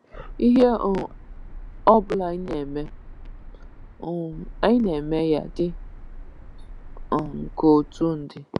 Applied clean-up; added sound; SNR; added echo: none; Car; 14 dB; none.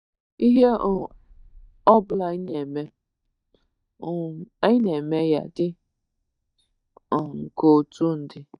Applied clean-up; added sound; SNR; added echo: neural mask model DeepFilterNet 3.